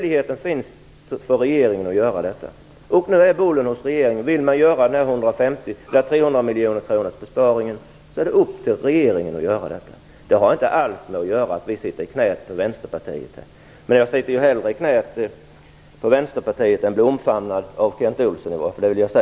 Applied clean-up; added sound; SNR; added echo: none; none; none; none.